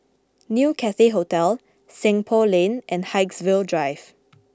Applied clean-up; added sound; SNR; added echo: none; none; none; none.